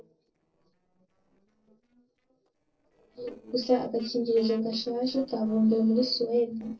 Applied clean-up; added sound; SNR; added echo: neural separator model SepFormer DNS4.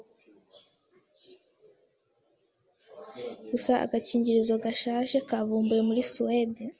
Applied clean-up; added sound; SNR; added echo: none; none; none; none.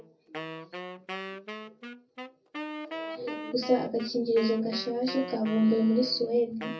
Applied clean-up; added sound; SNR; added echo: none; Wind instrument, woodwind instrument; 11 dB; reverberation time 0.3 s.